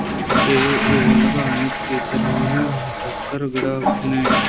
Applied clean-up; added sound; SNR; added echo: none; Toilet flush / Water; -3 dB; none.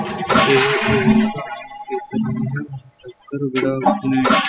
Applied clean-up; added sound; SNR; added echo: classical method spectral subtraction.